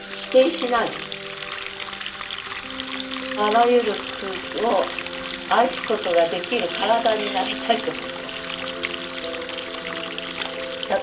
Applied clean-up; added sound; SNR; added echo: none; Water tap, faucet; 8 dB; reverberation time 0.2 s.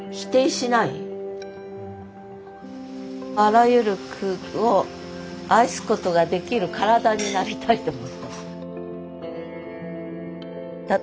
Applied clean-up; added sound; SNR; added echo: none; none; none; none.